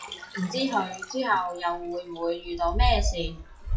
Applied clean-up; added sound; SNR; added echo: classical method WPE with log-MMSE.